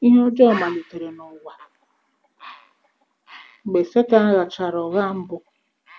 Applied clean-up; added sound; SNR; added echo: none; Bird; 20 dB; none.